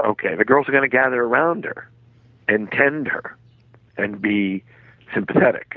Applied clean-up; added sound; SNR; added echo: none; none; none; none.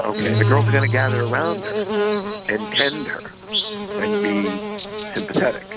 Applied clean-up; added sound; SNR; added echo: none; Buzz / Bird + Guitar; -2 dB; none.